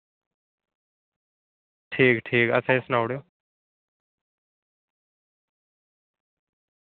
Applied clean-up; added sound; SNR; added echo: none; none; none; none.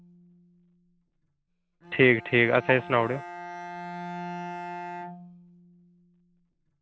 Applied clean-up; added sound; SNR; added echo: none; Bowed string instrument; 12 dB; none.